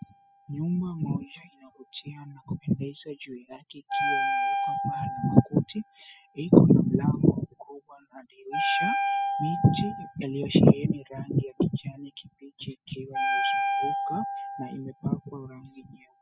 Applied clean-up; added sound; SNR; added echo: classical method spectral subtraction.